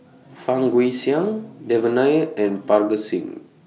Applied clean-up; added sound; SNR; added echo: none; none; none; none.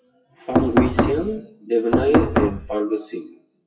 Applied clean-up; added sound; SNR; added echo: classical method WPE with log-MMSE.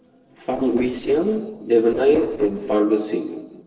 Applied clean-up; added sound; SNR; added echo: neural separator model SepFormer DNS4.